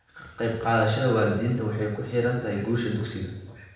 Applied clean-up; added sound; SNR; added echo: none; none; none; reverberation time 0.9 s.